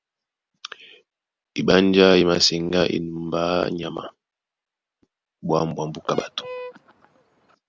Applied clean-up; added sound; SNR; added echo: none; Fowl; 17 dB; none.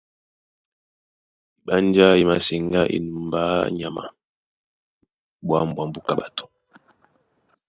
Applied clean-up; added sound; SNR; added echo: neural mask model DeepFilterNet 3.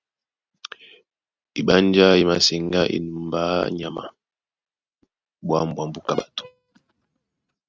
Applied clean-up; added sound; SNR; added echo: neural mask model RNNoise.